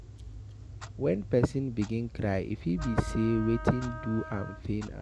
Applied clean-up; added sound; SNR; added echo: none; Wind instrument, woodwind instrument + Clock; 11 dB; none.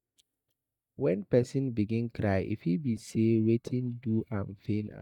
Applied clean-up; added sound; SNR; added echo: neural mask model DeepFilterNet 3.